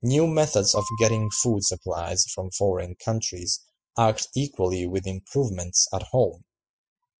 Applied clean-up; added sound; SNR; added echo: classical method spectral subtraction.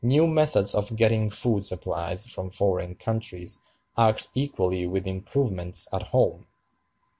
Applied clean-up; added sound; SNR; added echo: none; none; none; none.